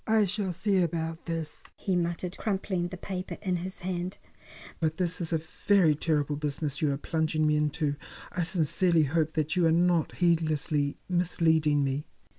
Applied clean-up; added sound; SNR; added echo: none; none; none; none.